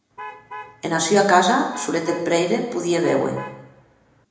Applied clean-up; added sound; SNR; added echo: none; Alarm / Truck; 18 dB; reverberation time 0.9 s.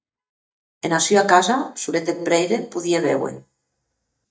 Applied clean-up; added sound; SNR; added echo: neural mask model DeepFilterNet 3.